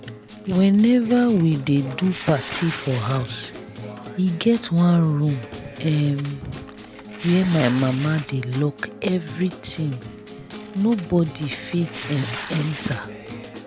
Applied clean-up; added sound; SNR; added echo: none; Acoustic guitar + Tearing; 12 dB; none.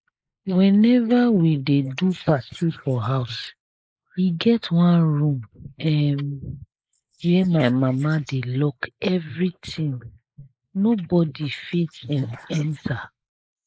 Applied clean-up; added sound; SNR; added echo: neural mask model Resemble Enhance denoiser.